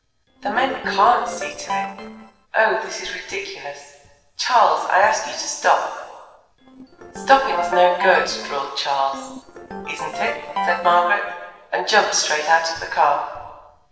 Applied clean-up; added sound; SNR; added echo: neural separator model SepFormer DNS4.